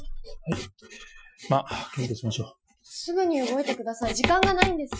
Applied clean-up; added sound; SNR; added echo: classical method Wiener filter.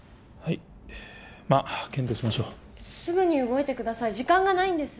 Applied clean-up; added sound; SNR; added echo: none; none; none; none.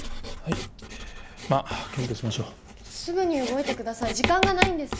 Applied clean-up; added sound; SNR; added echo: none; Writing; 3 dB; none.